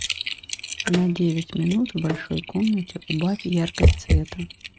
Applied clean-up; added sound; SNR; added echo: neural mask model RNNoise.